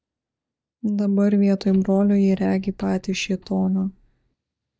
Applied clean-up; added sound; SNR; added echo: neural mask model DeepFilterNet 3.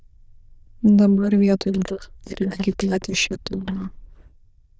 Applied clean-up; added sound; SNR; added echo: neural diffusion model UNIVERSE++.